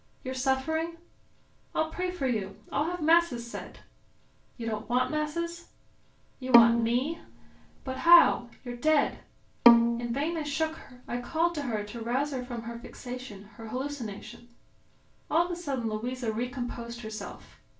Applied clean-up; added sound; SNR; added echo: none; Bowed string instrument; -3 dB; reverberation time 0.3 s.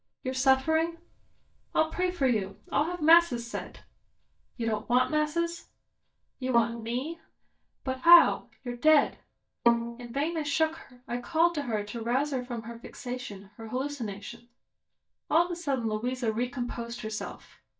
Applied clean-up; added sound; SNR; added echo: neural mask model DeepFilterNet 3.